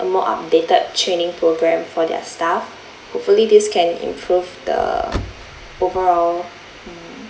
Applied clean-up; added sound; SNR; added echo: none; Slam; 13 dB; none.